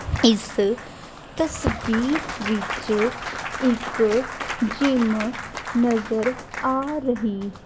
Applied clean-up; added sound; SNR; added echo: none; Applause / Cheering / Clapping; 9 dB; none.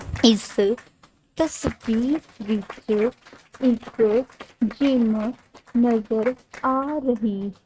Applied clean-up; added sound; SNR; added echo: neural mask model RNNoise.